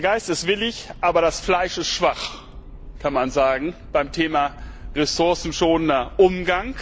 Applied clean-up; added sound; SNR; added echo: none; Accelerating, revving, vroom; 16 dB; none.